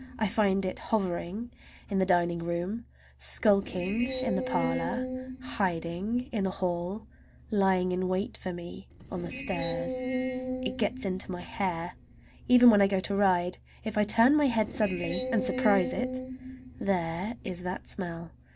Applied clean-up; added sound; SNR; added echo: none; Screech; 9 dB; none.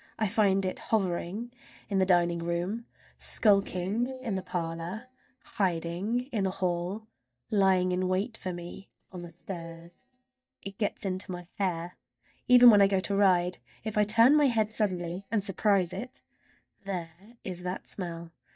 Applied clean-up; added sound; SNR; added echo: neural mask model DeepFilterNet 3.